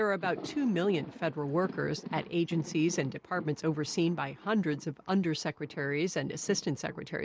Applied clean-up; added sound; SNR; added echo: none; Thunder; 16 dB; none.